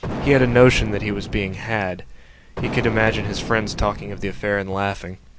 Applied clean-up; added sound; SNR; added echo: none; Explosion; 8 dB; none.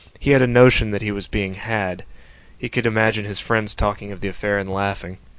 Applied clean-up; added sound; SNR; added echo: none; none; none; none.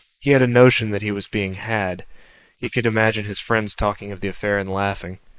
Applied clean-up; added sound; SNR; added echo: neural mask model Resemble Enhance denoiser.